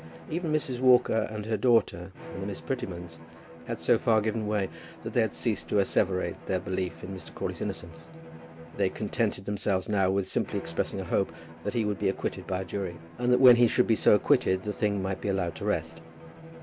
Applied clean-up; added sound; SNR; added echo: none; Bowed string instrument; 18 dB; none.